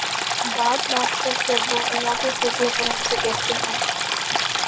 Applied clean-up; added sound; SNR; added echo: none; Stream; -4 dB; none.